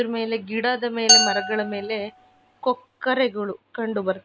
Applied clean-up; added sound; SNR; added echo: none; Glass; -2 dB; none.